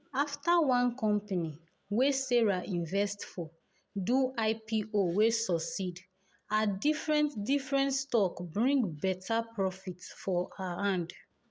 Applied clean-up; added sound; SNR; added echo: none; none; none; none.